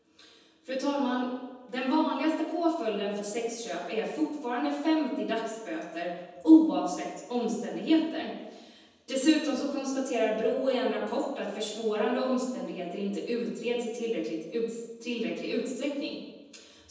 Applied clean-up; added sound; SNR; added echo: none; none; none; reverberation time 1.1 s.